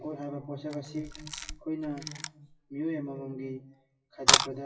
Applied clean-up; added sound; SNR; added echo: classical method WPE with log-MMSE.